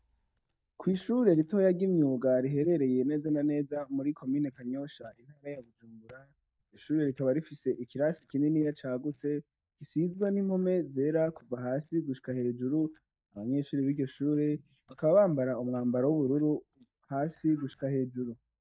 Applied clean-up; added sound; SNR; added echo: neural mask model DeepFilterNet 3.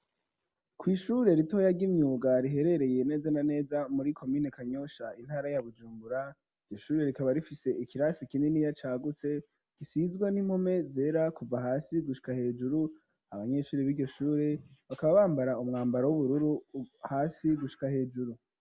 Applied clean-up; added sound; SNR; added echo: none; none; none; none.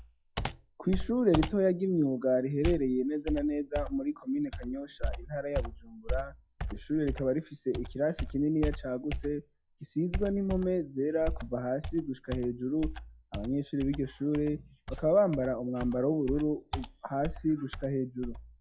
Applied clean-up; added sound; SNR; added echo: classical method log-MMSE.